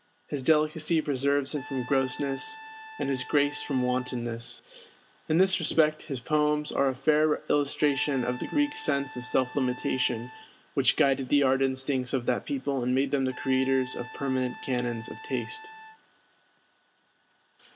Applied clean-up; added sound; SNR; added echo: none; Trumpet; 16 dB; none.